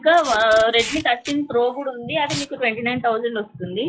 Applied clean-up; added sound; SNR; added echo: classical method log-MMSE.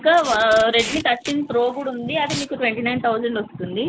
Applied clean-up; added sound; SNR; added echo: none; Packing tape, duct tape; 14 dB; none.